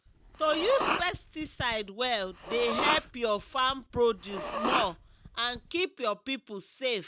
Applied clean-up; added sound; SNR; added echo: none; Respiratory sounds; 5 dB; none.